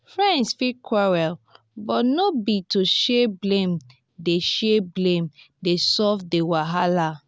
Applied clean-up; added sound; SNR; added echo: none; none; none; none.